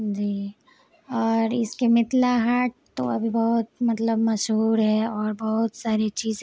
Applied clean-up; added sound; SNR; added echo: none; none; none; none.